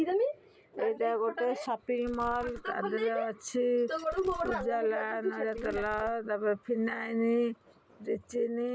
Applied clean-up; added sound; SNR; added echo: none; Fireworks; 17 dB; none.